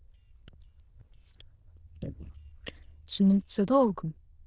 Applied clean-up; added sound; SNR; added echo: neural diffusion model UNIVERSE++.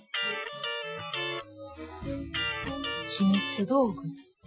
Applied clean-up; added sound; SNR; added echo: classical method Wiener filter.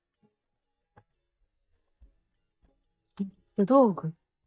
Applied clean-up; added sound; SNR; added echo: neural mask model DeepFilterNet 3.